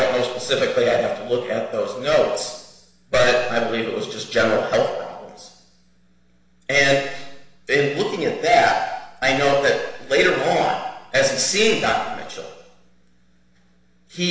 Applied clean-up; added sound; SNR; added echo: none; none; none; reverberation time 1.1 s.